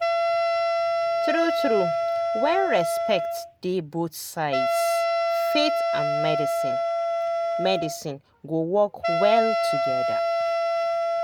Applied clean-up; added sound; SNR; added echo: none; Wind instrument, woodwind instrument; -4 dB; none.